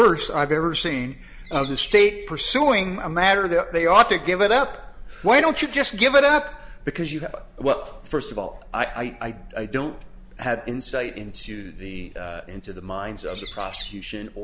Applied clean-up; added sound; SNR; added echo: none; Bird; 13 dB; none.